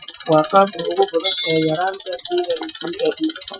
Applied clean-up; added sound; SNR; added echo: classical method Wiener filter.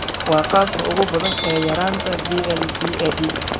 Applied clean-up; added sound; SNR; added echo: none; Engine + Livestock, farm animals, working animals; 3 dB; none.